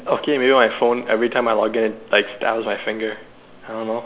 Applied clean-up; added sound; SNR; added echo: none; none; none; none.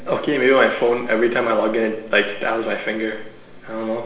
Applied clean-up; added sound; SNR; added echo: none; none; none; reverberation time 0.9 s.